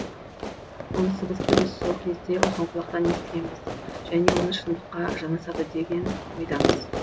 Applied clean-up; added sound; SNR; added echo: none; Fireworks; 0 dB; none.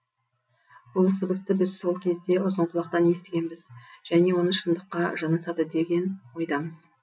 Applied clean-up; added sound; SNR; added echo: none; none; none; none.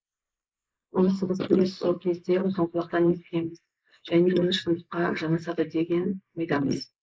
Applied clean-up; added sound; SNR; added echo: neural mask model Resemble Enhance denoiser.